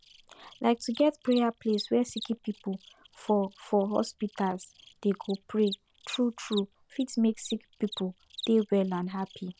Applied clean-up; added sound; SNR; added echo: none; Cricket; 18 dB; none.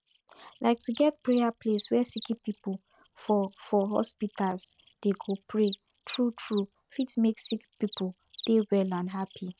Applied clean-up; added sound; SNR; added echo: neural mask model RNNoise.